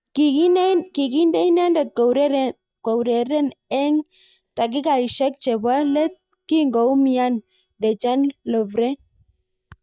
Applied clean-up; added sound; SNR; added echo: neural mask model DeepFilterNet 3.